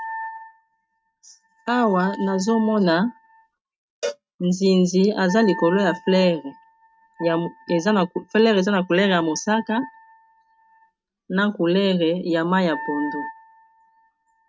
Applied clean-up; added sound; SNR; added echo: neural mask model RNNoise.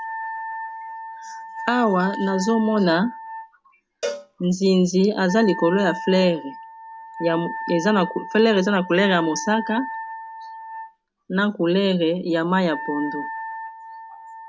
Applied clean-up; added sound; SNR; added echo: none; Cowbell + Wind instrument, woodwind instrument; 11 dB; none.